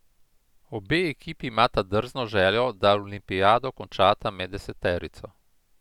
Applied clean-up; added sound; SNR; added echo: none; none; none; none.